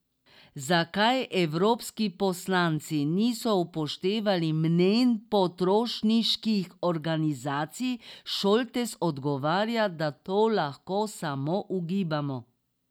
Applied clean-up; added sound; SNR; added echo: none; none; none; none.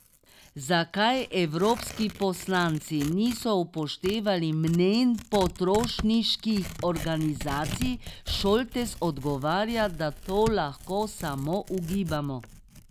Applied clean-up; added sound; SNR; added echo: none; Tearing; 13 dB; none.